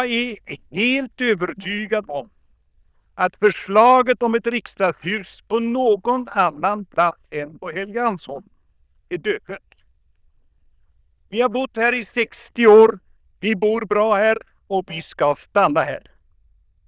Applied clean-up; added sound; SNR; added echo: neural diffusion model UNIVERSE++.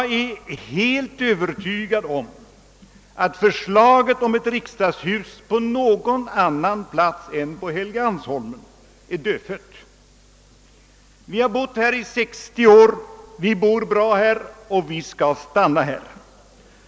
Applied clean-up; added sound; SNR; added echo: none; none; none; none.